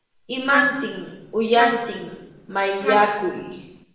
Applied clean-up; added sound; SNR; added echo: none; Trumpet; 9 dB; reverberation time 0.8 s.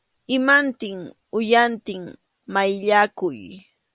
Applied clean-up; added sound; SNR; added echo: none; none; none; none.